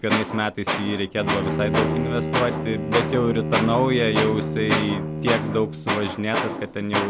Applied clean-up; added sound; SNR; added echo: none; Bowed string instrument + Tools; 1 dB; none.